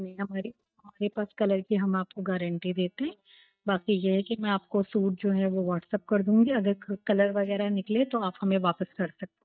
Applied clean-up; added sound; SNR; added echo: neural mask model DeepFilterNet 3.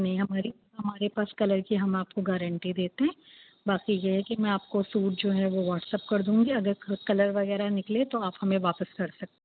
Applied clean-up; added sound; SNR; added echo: none; none; none; none.